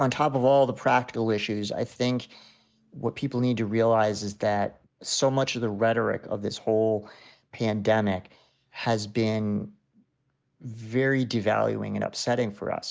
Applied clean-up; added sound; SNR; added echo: none; none; none; none.